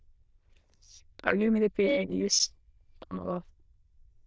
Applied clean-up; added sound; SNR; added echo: neural diffusion model UNIVERSE++.